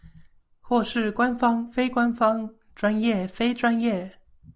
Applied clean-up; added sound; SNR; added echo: none; none; none; none.